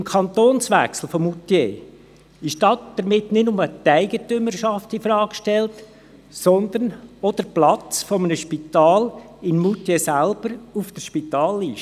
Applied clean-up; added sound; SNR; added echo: none; none; none; none.